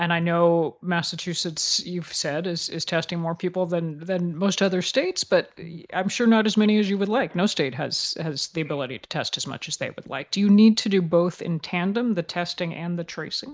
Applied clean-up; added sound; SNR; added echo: neural mask model Resemble Enhance denoiser.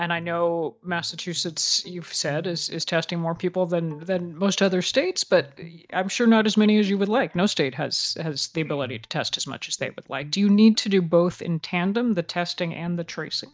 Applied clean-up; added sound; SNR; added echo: neural mask model DeepFilterNet 3.